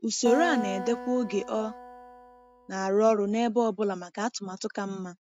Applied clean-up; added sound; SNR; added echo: none; Acoustic guitar; 10 dB; none.